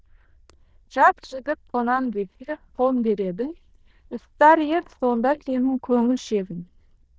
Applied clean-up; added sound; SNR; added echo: neural diffusion model UNIVERSE++.